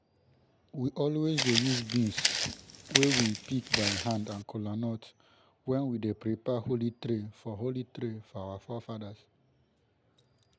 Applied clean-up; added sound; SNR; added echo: none; Walk, footsteps; -1 dB; none.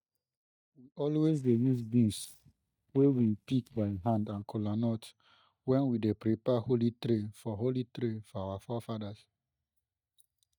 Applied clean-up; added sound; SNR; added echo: neural mask model DeepFilterNet 3.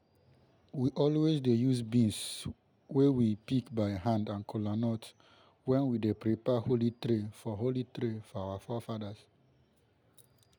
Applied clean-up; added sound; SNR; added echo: none; none; none; none.